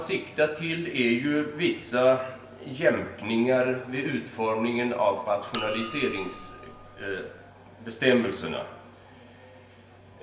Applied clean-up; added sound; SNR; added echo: none; Chink, clink; 7 dB; reverberation time 0.9 s.